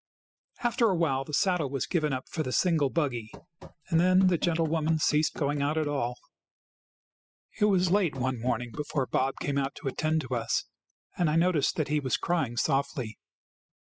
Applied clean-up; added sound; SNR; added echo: classical method spectral subtraction.